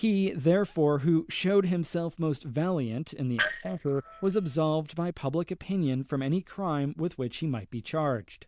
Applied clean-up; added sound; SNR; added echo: neural diffusion model UNIVERSE++.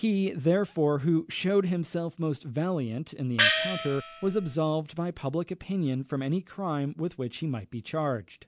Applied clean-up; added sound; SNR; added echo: none; Gong; -1 dB; none.